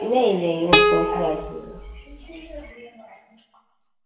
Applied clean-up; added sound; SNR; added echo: none; Plucked string instrument; -4 dB; reverberation time 1.1 s.